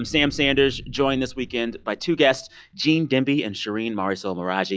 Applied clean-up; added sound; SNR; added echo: classical method log-MMSE.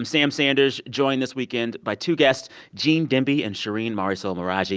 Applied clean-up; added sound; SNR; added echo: none; none; none; none.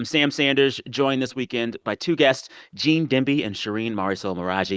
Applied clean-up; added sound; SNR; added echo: neural mask model Resemble Enhance denoiser.